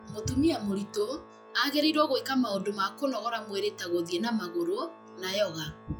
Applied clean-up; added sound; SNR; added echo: classical method log-MMSE.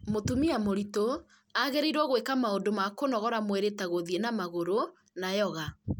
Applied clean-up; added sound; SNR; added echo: none; none; none; none.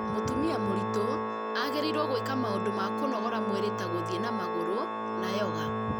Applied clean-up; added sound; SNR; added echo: none; Organ; -1 dB; none.